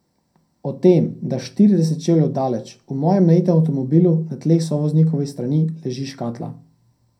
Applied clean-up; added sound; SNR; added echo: none; none; none; reverberation time 0.2 s.